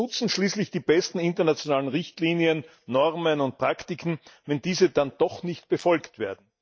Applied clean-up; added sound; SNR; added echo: neural mask model DeepFilterNet 3.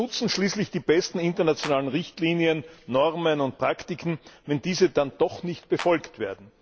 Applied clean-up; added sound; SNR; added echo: none; Clapping; 13 dB; none.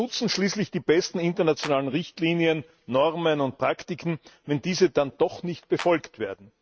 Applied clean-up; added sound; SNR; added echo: neural mask model RNNoise.